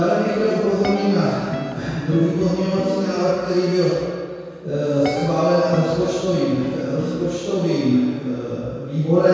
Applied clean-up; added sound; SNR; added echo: none; Guitar; 12 dB; reverberation time 2.0 s.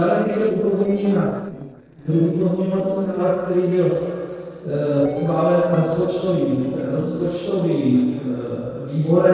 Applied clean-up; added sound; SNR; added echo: neural separator model SepFormer DNS4.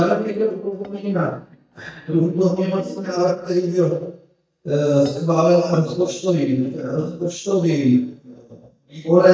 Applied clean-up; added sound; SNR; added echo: neural mask model DeepFilterNet 3.